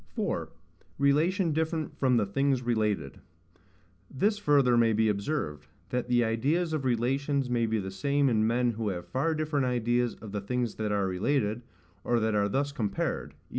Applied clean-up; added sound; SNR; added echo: none; none; none; none.